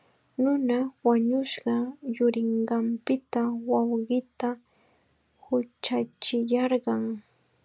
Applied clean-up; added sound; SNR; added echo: none; none; none; none.